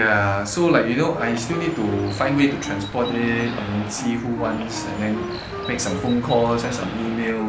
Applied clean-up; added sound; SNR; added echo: none; Bird + Wind instrument, woodwind instrument; 10 dB; none.